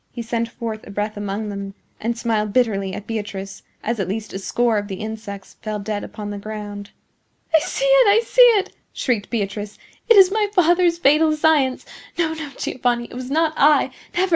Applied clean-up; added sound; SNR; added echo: none; none; none; none.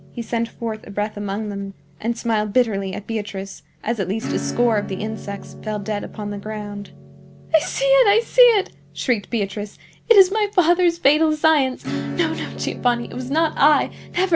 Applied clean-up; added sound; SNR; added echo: none; Acoustic guitar / Strum; 14 dB; none.